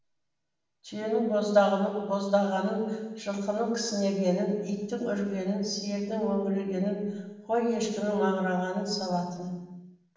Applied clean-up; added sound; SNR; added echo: none; none; none; reverberation time 1.1 s.